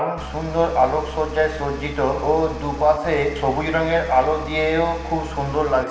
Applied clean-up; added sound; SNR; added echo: none; Engine; 12 dB; reverberation time 1.4 s.